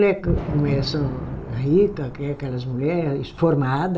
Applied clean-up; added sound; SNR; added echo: none; Fireworks; 8 dB; reverberation time 0.4 s.